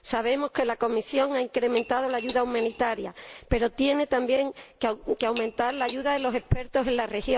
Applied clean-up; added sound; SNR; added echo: none; Cutlery, silverware / Dishes, pots, and pans; 11 dB; none.